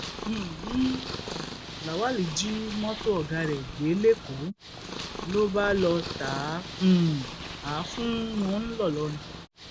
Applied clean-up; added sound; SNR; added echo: none; Purr; 9 dB; none.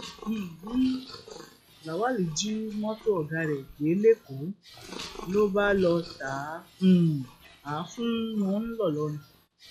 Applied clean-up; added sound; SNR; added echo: classical method log-MMSE.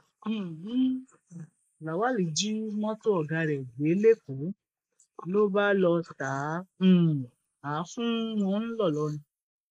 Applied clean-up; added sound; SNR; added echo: neural mask model Resemble Enhance denoiser.